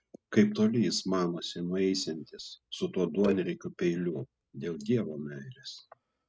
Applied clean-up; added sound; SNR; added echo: neural mask model RNNoise.